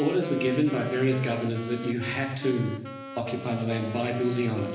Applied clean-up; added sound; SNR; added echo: none; Wind instrument, woodwind instrument; 11 dB; reverberation time 1.0 s.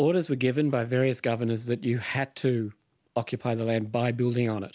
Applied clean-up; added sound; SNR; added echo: none; none; none; none.